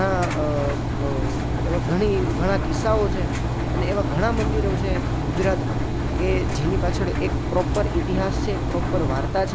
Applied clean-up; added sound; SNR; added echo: none; Engine; -3 dB; none.